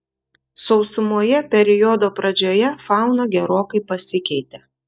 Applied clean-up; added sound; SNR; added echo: neural mask model DeepFilterNet 3.